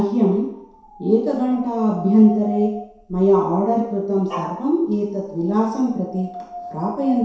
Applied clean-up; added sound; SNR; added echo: none; Dog; 16 dB; reverberation time 0.7 s.